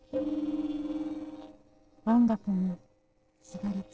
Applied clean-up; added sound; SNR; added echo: neural separator model SepFormer DNS4.